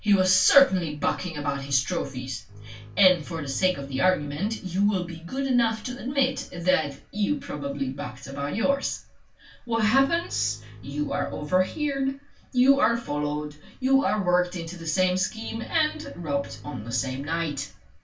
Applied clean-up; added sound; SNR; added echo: none; Bowed string instrument; 18 dB; reverberation time 0.2 s.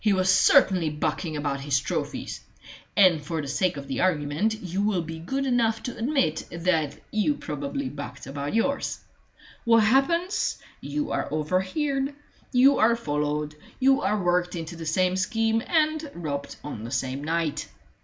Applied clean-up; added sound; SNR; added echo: none; none; none; none.